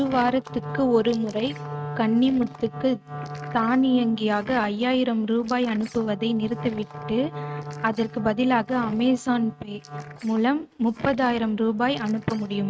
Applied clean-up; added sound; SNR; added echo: neural mask model RNNoise.